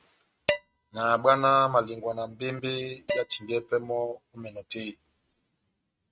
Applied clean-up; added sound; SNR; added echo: neural mask model RNNoise.